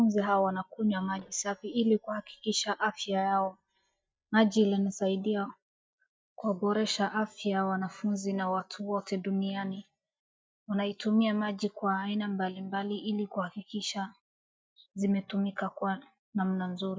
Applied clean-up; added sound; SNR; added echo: neural mask model DeepFilterNet 3.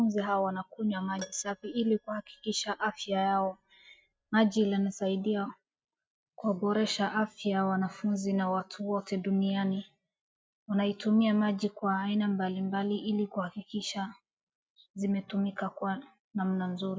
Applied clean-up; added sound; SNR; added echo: neural mask model RNNoise.